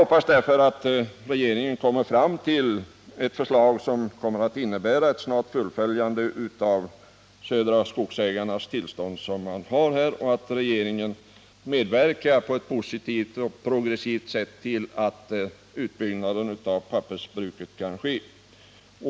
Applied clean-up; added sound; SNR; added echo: none; none; none; none.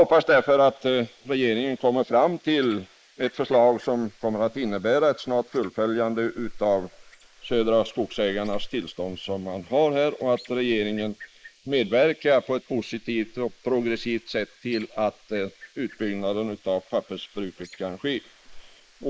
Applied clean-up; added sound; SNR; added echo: neural mask model Resemble Enhance denoiser.